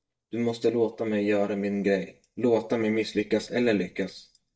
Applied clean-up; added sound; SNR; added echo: neural mask model DeepFilterNet 3.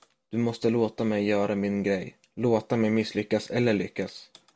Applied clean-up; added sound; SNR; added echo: none; none; none; none.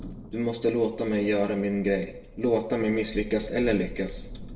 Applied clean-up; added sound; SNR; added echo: none; Thunder; 14 dB; reverberation time 0.6 s.